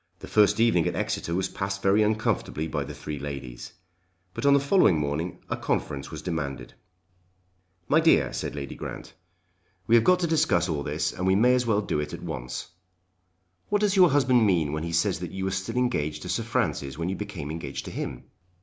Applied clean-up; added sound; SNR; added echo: none; none; none; none.